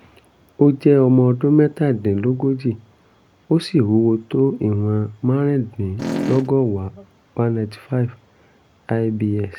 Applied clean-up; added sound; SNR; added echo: none; Fart; 5 dB; none.